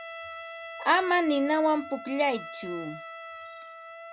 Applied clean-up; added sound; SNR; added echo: none; Trumpet; 12 dB; none.